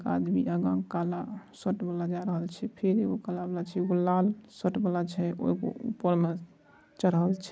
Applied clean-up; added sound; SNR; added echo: none; none; none; none.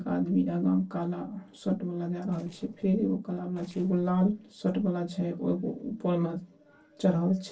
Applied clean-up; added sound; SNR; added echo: neural separator model SepFormer DNS4.